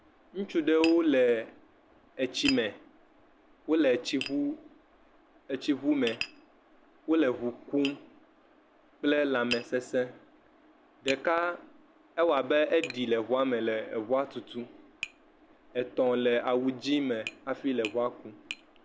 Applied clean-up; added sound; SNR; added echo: none; Tap; 15 dB; none.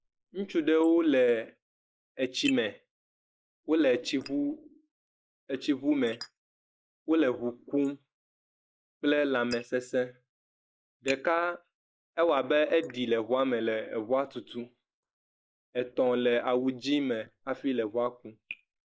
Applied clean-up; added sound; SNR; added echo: neural mask model Resemble Enhance denoiser.